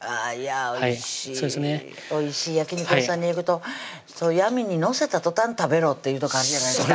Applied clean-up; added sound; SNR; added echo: none; none; none; none.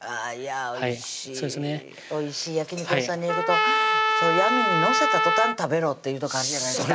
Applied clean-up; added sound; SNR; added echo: none; Trumpet; -3 dB; none.